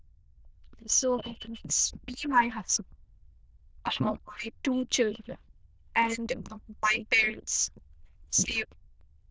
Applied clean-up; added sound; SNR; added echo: neural diffusion model UNIVERSE++.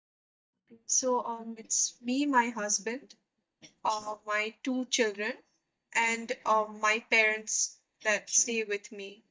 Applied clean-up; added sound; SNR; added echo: neural mask model DeepFilterNet 3.